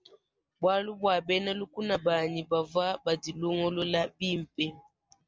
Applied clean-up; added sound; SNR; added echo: none; none; none; none.